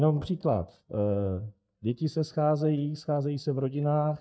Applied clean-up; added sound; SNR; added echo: neural mask model DeepFilterNet 3.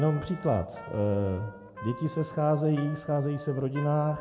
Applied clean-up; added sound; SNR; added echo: none; Trumpet; 17 dB; reverberation time 0.6 s.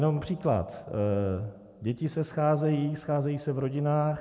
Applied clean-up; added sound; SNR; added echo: none; none; none; none.